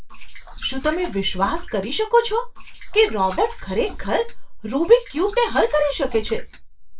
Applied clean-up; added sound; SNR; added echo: none; Liquid; 14 dB; reverberation time 0.2 s.